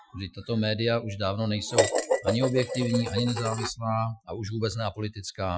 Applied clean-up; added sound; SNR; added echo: classical method Wiener filter.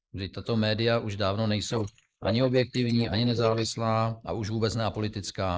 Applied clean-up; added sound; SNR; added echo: neural mask model Resemble Enhance denoiser.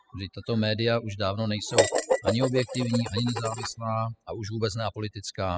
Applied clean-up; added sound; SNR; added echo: classical method spectral subtraction.